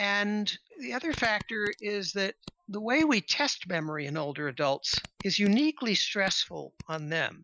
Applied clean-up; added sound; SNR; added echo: classical method Wiener filter.